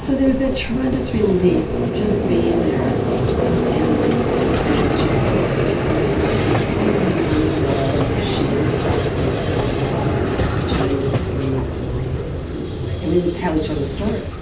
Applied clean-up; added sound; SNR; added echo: none; Vehicle; -3 dB; reverberation time 0.3 s.